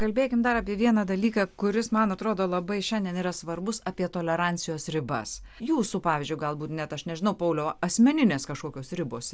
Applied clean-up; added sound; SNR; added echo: none; none; none; none.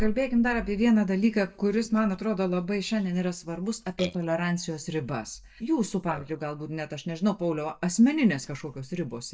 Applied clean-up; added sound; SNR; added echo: neural mask model DeepFilterNet 3.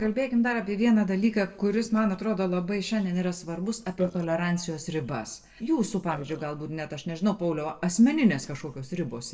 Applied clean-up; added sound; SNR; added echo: neural separator model SepFormer DNS4.